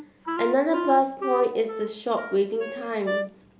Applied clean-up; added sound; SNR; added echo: none; Wind instrument, woodwind instrument; 7 dB; none.